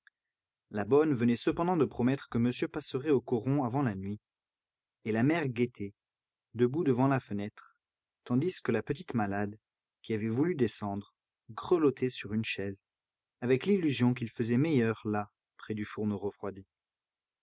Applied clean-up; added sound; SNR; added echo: none; none; none; none.